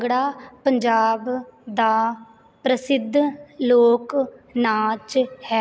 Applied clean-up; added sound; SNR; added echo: none; none; none; none.